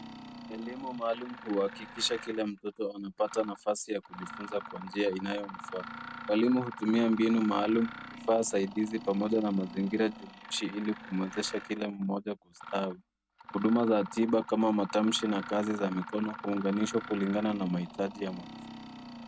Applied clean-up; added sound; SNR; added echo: none; Mechanisms; 14 dB; none.